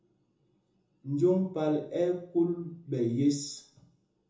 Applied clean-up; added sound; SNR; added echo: none; none; none; reverberation time 0.6 s.